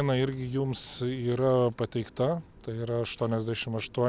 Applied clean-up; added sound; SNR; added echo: none; none; none; none.